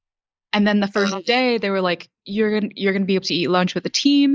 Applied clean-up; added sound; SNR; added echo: neural mask model Resemble Enhance denoiser.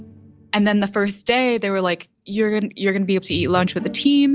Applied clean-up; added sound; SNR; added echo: none; none; none; none.